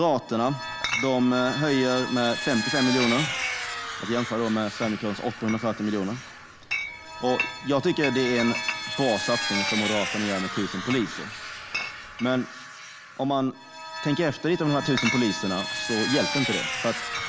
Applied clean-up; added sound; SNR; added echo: none; Vehicle + Chatter / Chink, clink; 5 dB; none.